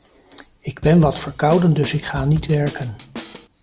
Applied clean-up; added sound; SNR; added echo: none; Drum kit; 14 dB; none.